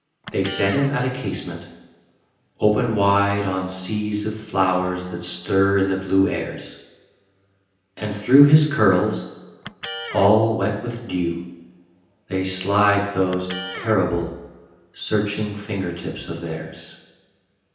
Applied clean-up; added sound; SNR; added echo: none; Electric guitar; 16 dB; reverberation time 0.9 s.